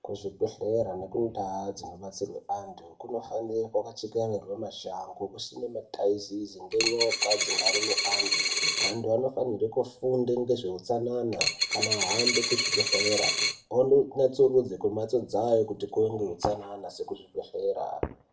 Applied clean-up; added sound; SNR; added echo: none; Coin (dropping); -2 dB; reverberation time 0.4 s.